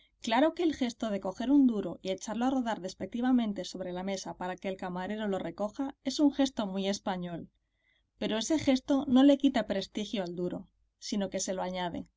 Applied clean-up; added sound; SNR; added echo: none; none; none; none.